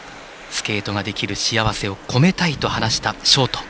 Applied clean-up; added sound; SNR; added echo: none; none; none; none.